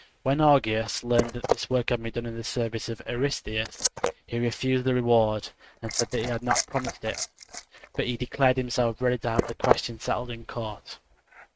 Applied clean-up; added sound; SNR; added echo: neural mask model RNNoise.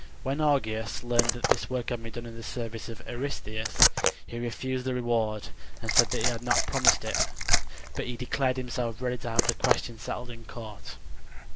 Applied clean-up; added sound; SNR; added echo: none; Liquid; -4 dB; none.